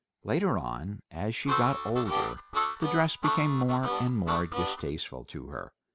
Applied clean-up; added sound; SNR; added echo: none; Harmonica; 1 dB; none.